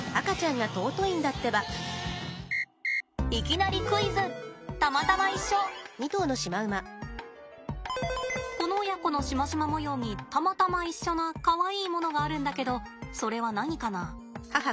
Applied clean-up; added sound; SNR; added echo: none; none; none; none.